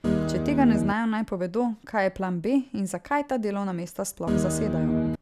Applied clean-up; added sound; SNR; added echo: none; Guitar; -3 dB; none.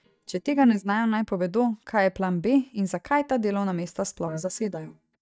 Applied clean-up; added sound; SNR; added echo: neural mask model DeepFilterNet 3.